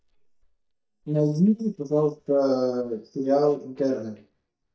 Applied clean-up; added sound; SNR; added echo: neural mask model DeepFilterNet 3.